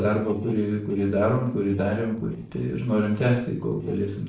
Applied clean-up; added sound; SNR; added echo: neural separator model SepFormer DNS4.